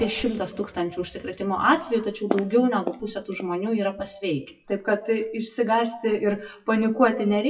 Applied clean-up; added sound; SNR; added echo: classical method WPE with log-MMSE.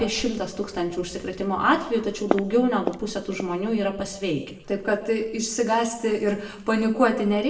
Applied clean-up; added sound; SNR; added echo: none; Walk, footsteps; 7 dB; reverberation time 0.6 s.